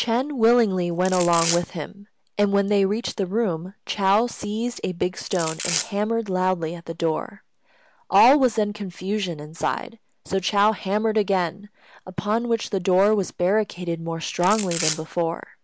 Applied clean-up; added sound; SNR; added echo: none; Domestic sounds, home sounds; 7 dB; none.